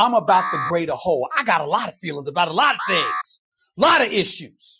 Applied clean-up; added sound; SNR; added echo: classical method Wiener filter.